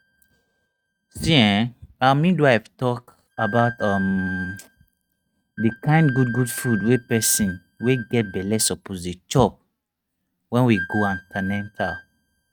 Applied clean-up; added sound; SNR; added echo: neural mask model RNNoise.